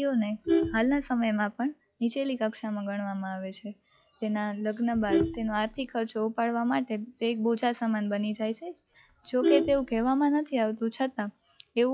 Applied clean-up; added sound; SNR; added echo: classical method log-MMSE.